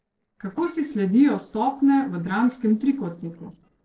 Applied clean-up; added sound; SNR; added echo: neural separator model SepFormer DNS4.